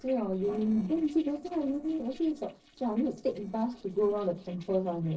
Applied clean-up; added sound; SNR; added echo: neural separator model SepFormer DNS4.